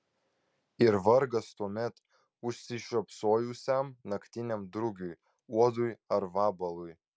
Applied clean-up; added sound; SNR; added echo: none; none; none; none.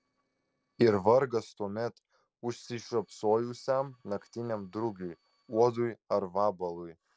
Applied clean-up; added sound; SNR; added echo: neural separator model SepFormer DNS4.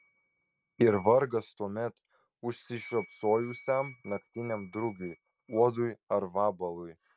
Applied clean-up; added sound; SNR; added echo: neural mask model RNNoise.